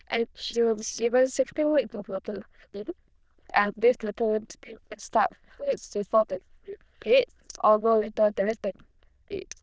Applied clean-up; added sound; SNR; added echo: neural diffusion model UNIVERSE++.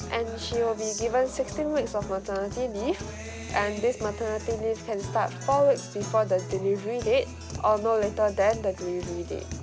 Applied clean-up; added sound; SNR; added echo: none; Guitar; 10 dB; none.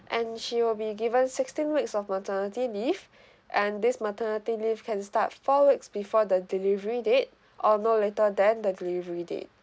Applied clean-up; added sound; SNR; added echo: none; none; none; none.